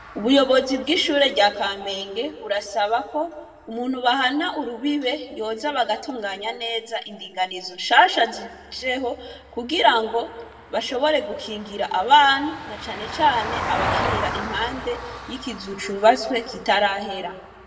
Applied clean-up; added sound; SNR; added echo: none; Vehicle; 12 dB; reverberation time 0.9 s.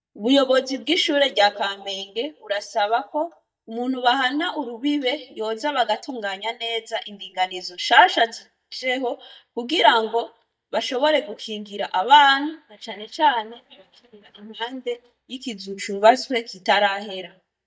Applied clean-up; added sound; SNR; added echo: neural mask model DeepFilterNet 3.